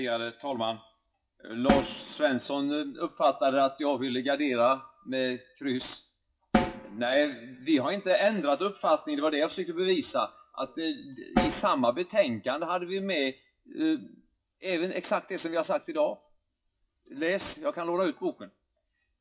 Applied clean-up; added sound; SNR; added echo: classical method WPE with log-MMSE.